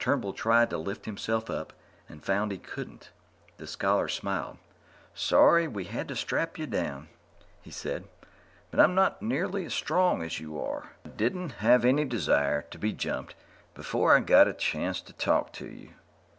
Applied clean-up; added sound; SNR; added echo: none; none; none; none.